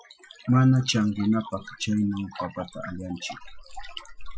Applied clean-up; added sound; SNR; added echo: classical method Wiener filter.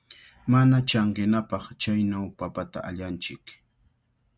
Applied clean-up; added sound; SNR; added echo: none; none; none; none.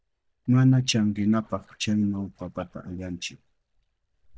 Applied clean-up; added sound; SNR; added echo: neural mask model DeepFilterNet 3.